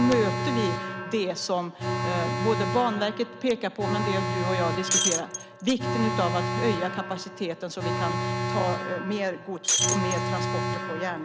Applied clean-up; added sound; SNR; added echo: none; Shatter + Alarm; 0 dB; none.